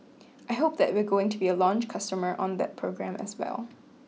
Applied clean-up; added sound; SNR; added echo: none; none; none; none.